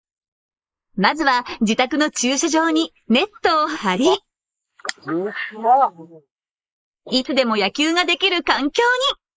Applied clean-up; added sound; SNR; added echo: neural mask model Resemble Enhance denoiser.